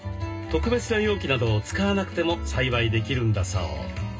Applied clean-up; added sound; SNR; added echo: none; none; none; reverberation time 0.2 s.